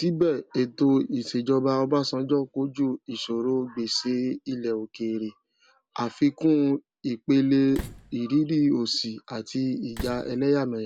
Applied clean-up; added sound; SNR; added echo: none; Slam; 12 dB; none.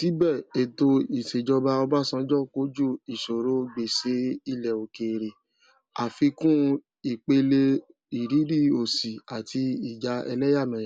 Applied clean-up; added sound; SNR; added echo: none; none; none; none.